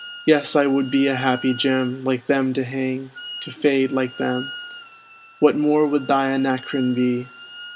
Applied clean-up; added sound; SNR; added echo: none; Wind instrument, woodwind instrument; 17 dB; none.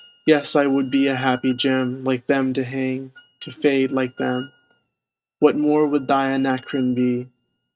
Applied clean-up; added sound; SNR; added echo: neural mask model RNNoise.